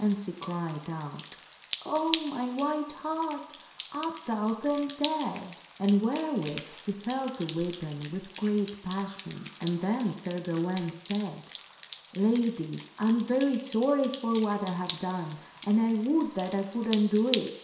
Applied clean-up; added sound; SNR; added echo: none; Drip; 14 dB; reverberation time 0.7 s.